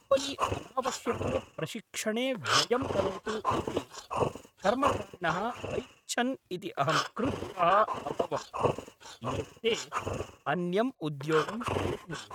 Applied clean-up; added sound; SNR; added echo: neural mask model RNNoise.